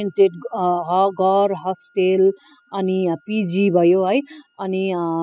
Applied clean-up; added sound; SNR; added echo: classical method spectral subtraction.